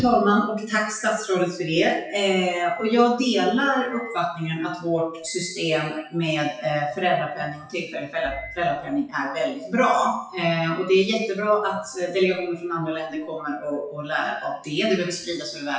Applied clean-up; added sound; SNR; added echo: classical method WPE with log-MMSE.